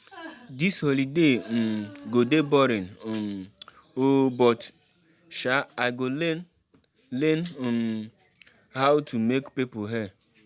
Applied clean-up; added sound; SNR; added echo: none; none; none; none.